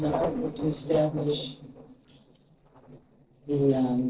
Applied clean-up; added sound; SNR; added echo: neural separator model SepFormer DNS4.